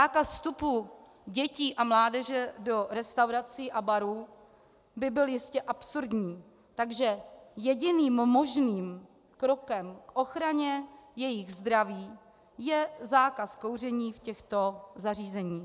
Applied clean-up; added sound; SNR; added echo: none; none; none; none.